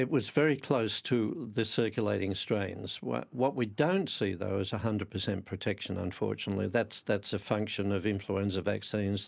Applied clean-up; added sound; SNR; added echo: none; none; none; none.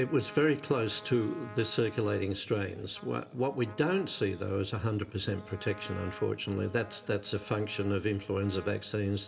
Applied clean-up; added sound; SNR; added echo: none; Trumpet; 19 dB; reverberation time 1.5 s.